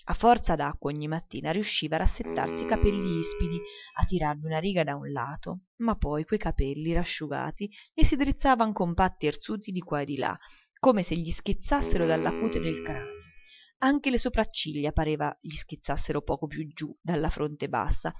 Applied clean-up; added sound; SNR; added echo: classical method Wiener filter.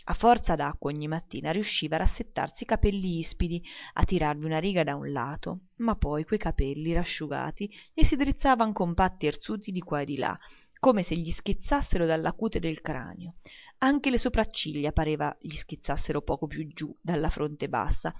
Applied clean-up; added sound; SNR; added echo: none; none; none; none.